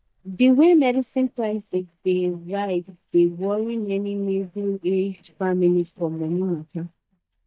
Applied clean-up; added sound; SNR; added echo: neural mask model DeepFilterNet 3.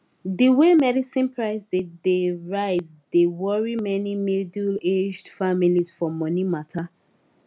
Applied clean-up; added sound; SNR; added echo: none; none; none; none.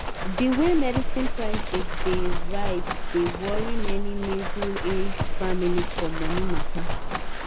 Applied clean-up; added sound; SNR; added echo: none; Livestock, farm animals, working animals; -5 dB; none.